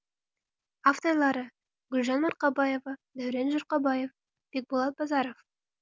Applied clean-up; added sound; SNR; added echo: none; none; none; none.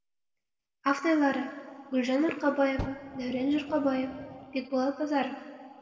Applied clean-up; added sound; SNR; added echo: none; Fire; 15 dB; reverberation time 2.1 s.